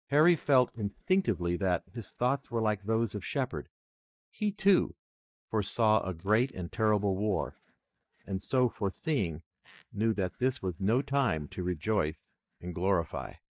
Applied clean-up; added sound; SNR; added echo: neural mask model DeepFilterNet 3.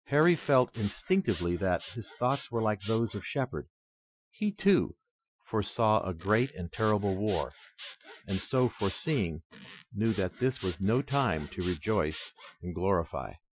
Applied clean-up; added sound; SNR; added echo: classical method Wiener filter.